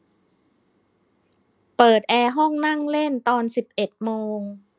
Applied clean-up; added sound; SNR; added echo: none; none; none; none.